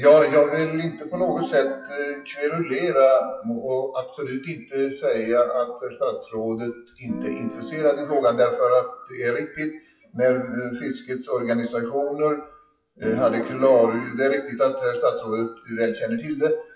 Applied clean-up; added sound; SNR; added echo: classical method WPE with log-MMSE.